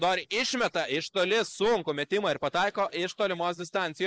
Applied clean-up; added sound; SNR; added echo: neural mask model Resemble Enhance denoiser.